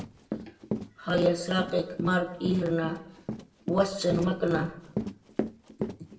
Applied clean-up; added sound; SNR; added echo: none; Run; 8 dB; reverberation time 0.6 s.